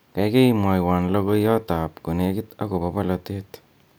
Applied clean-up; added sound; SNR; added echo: none; none; none; none.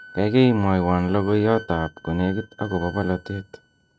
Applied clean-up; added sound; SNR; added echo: neural mask model RNNoise.